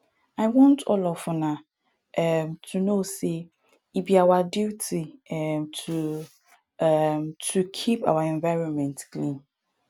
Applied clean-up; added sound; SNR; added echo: none; none; none; none.